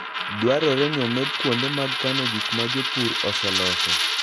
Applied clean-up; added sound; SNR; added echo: none; Coin (dropping); -1 dB; none.